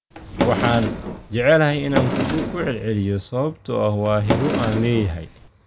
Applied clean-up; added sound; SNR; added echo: none; Drawer open or close; 4 dB; none.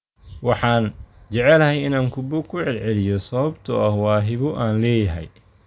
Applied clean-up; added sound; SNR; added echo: none; none; none; none.